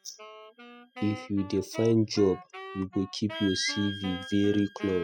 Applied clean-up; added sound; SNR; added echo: classical method spectral subtraction.